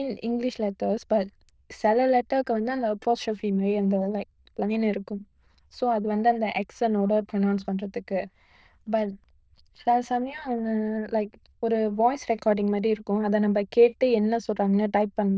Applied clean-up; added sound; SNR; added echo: neural diffusion model UNIVERSE++.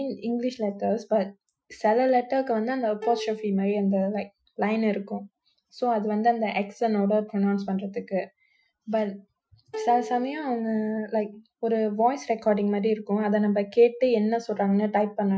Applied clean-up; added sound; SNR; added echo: classical method Wiener filter.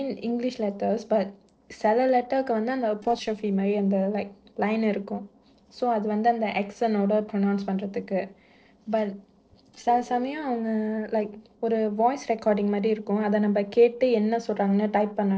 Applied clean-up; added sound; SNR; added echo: neural separator model SepFormer DNS4.